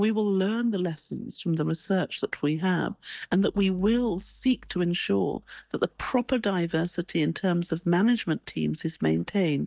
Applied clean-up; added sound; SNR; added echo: neural mask model DeepFilterNet 3.